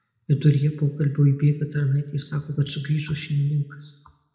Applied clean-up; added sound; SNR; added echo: none; none; none; reverberation time 0.6 s.